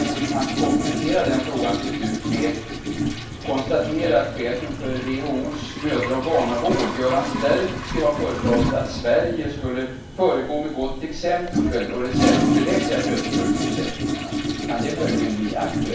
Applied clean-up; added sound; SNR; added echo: none; Toilet flush; 1 dB; reverberation time 0.7 s.